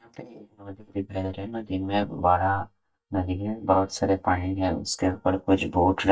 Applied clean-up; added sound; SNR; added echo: neural mask model DeepFilterNet 3.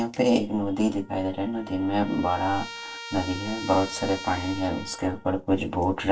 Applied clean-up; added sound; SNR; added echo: none; Trumpet; 15 dB; reverberation time 0.2 s.